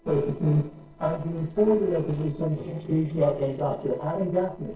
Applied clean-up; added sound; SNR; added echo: neural separator model SepFormer DNS4.